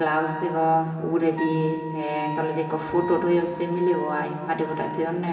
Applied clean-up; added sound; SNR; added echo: none; Wind instrument, woodwind instrument; 11 dB; reverberation time 2.7 s.